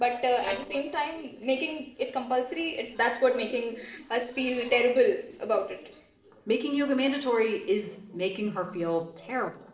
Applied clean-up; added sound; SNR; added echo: neural separator model SepFormer DNS4.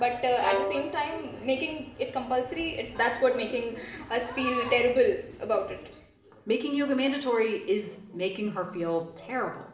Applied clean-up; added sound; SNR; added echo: none; Bowed string instrument; 7 dB; reverberation time 0.7 s.